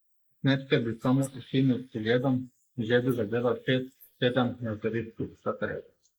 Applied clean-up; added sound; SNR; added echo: neural mask model Resemble Enhance denoiser.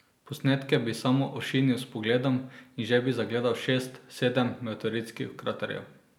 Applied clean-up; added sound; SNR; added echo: none; none; none; none.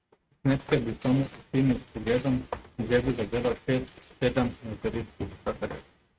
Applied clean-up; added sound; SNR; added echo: neural mask model RNNoise.